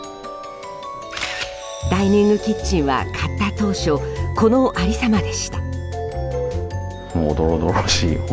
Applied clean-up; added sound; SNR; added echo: none; none; none; none.